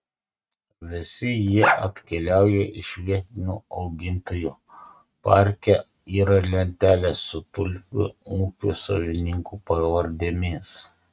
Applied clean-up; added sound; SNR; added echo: neural mask model RNNoise.